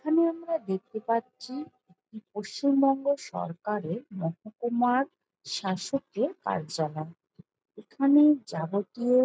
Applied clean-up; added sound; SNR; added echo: none; none; none; none.